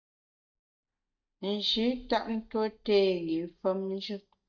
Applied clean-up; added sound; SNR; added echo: neural mask model DeepFilterNet 3.